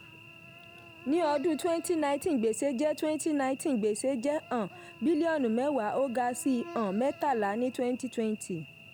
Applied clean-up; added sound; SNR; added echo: none; Cricket / Buzz; 19 dB; none.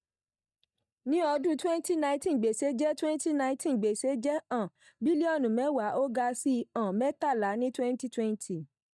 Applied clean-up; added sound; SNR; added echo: neural mask model DeepFilterNet 3.